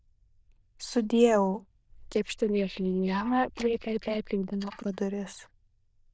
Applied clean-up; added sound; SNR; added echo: neural diffusion model UNIVERSE++.